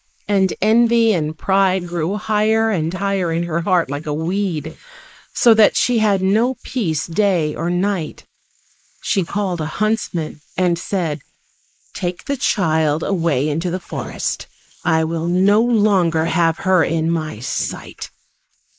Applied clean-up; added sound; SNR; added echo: neural mask model Resemble Enhance denoiser.